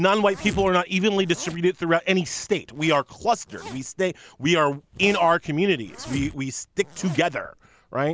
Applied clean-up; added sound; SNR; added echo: none; Zipper (clothing); 19 dB; none.